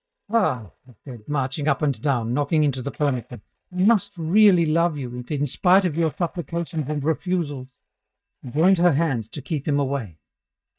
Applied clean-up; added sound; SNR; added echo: neural mask model DeepFilterNet 3.